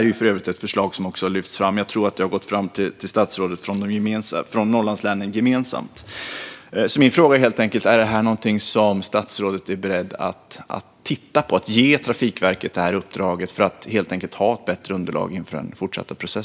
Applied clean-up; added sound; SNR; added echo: none; none; none; none.